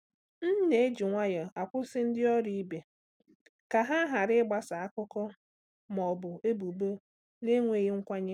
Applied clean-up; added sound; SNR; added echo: none; none; none; none.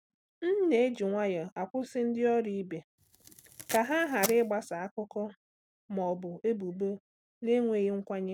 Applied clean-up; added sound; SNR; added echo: none; Packing tape, duct tape; 10 dB; none.